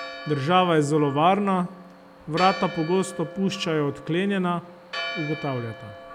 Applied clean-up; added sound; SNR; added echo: none; Church bell; 13 dB; none.